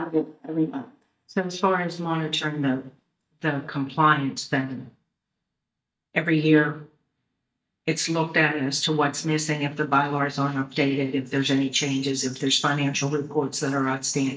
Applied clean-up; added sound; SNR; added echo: neural mask model DeepFilterNet 3.